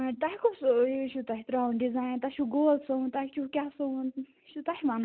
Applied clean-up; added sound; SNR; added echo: none; none; none; none.